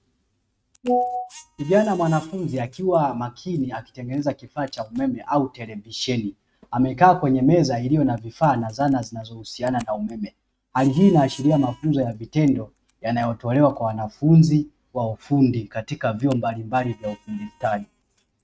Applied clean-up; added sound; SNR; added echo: neural mask model RNNoise.